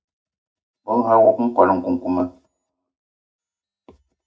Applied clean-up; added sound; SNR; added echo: none; none; none; reverberation time 0.4 s.